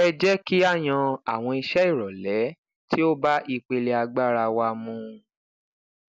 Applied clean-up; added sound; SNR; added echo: none; none; none; none.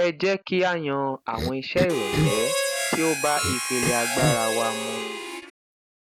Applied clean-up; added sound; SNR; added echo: none; Cough + Harmonica; 0 dB; none.